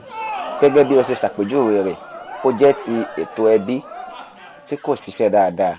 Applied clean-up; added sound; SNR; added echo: none; Crowd; 13 dB; none.